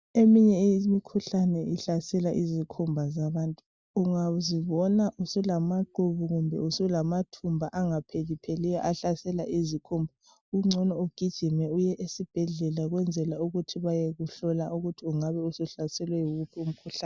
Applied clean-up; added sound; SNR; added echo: none; none; none; none.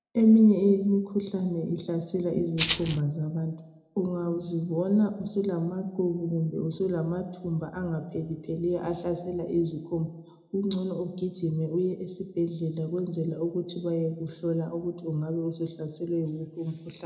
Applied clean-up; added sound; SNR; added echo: none; Rattle (instrument); -2 dB; reverberation time 0.6 s.